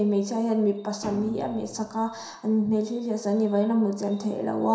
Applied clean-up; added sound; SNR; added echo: none; Thump, thud; 15 dB; reverberation time 0.7 s.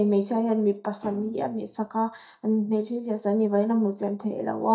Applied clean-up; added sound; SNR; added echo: neural mask model DeepFilterNet 3.